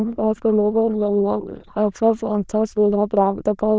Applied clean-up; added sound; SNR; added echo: neural diffusion model UNIVERSE++.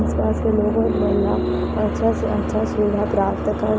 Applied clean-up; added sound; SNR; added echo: none; Brass instrument; 5 dB; none.